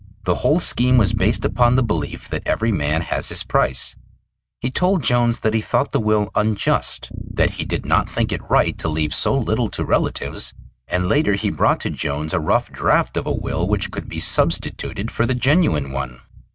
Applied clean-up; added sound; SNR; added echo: neural mask model RNNoise.